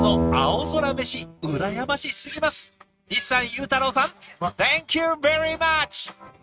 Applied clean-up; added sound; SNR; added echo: neural mask model RNNoise.